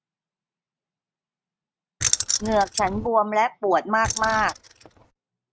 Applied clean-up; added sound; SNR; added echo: neural mask model RNNoise.